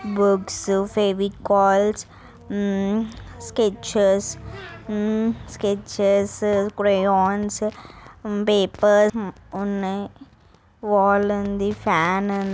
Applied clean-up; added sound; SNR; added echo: none; none; none; none.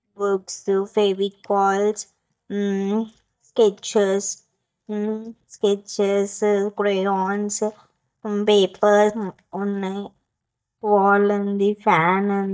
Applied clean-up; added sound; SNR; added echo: neural mask model DeepFilterNet 3.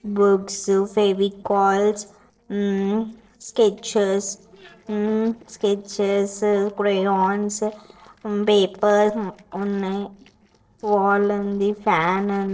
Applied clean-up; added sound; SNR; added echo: neural separator model SepFormer DNS4.